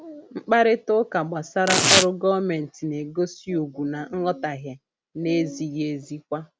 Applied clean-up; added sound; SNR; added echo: none; Tearing; -2 dB; none.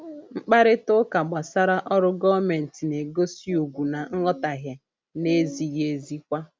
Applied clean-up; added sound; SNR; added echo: none; none; none; none.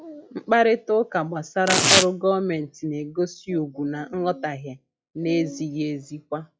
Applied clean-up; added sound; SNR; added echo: classical method log-MMSE.